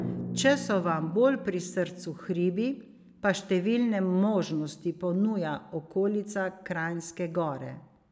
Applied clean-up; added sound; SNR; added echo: none; Drum; 14 dB; none.